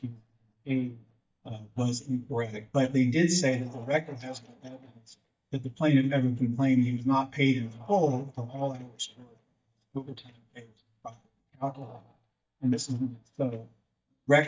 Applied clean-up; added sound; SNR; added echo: neural mask model DeepFilterNet 3.